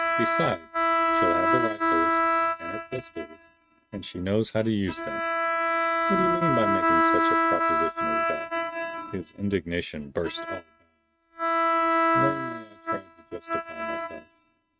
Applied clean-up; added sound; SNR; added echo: neural mask model RNNoise.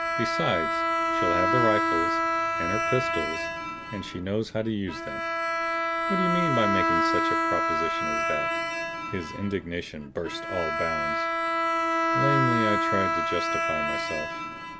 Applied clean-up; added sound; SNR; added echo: none; Bowed string instrument; -5 dB; none.